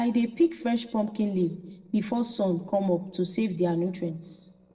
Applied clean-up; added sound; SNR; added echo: neural separator model SepFormer DNS4.